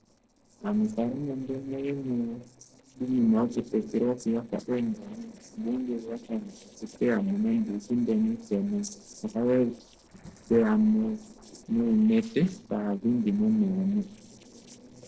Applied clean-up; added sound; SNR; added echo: neural separator model SepFormer DNS4.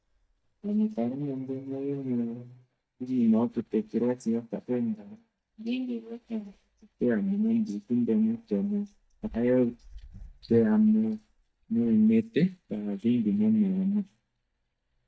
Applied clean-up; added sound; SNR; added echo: neural mask model DeepFilterNet 3.